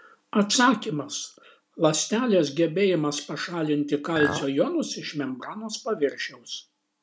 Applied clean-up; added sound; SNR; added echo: none; Chink, clink; 7 dB; none.